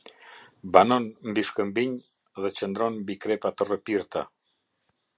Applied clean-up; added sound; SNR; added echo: none; none; none; none.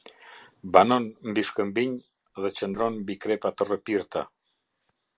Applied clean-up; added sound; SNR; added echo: neural separator model SepFormer DNS4.